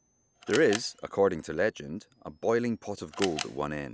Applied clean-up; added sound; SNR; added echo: none; Camera; 12 dB; none.